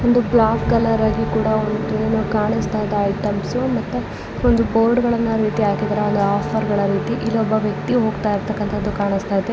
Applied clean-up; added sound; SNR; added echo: none; Wind instrument, woodwind instrument; 10 dB; none.